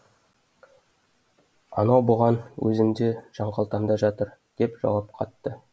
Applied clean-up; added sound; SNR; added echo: none; none; none; none.